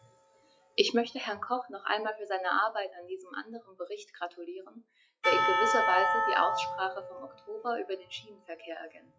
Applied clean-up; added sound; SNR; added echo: classical method log-MMSE.